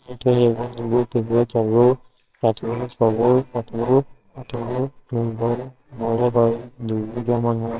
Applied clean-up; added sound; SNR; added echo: neural separator model SepFormer WHAMR!.